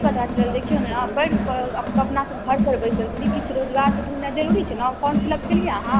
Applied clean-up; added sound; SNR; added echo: none; Crowd; 0 dB; none.